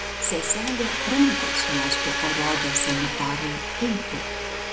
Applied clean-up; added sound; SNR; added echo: none; Domestic sounds, home sounds; 0 dB; none.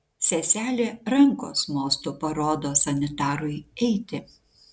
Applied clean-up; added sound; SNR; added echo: none; none; none; none.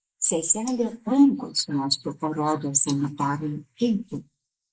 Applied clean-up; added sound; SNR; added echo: neural mask model Resemble Enhance denoiser.